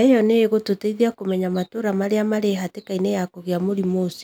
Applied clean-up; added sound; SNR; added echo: none; none; none; none.